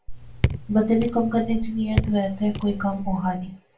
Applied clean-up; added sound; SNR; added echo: none; Raindrop / Drip; 4 dB; reverberation time 0.2 s.